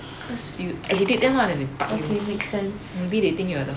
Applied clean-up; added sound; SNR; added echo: none; Squeak; 16 dB; none.